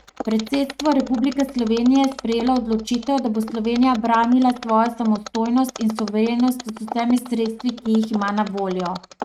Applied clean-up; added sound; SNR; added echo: neural mask model RNNoise.